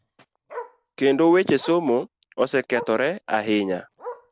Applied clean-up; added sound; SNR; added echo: none; Bark; 18 dB; none.